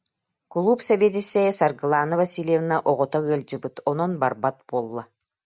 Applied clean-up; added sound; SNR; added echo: none; none; none; none.